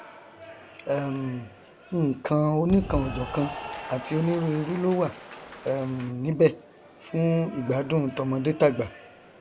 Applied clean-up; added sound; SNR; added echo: none; Applause / Cheering; 14 dB; none.